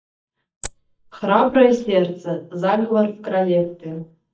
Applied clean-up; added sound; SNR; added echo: neural mask model DeepFilterNet 3.